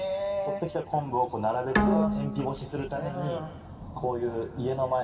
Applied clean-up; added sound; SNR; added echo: none; Bowed string instrument; 2 dB; reverberation time 2.0 s.